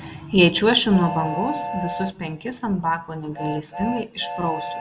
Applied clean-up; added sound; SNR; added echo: none; Train; 9 dB; reverberation time 0.9 s.